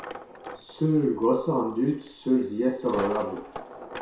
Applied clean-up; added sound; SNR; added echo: none; Coin (dropping); 14 dB; reverberation time 0.6 s.